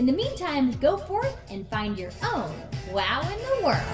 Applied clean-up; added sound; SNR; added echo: none; none; none; reverberation time 0.8 s.